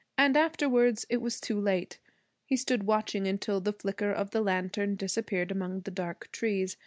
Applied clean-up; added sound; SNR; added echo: none; none; none; none.